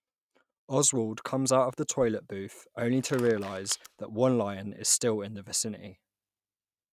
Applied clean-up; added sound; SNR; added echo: neural mask model RNNoise.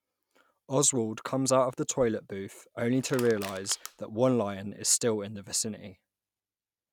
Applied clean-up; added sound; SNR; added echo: none; Crushing; 14 dB; none.